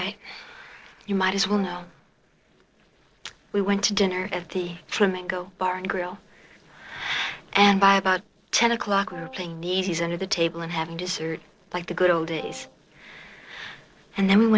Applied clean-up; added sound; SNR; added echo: neural separator model SepFormer DNS4.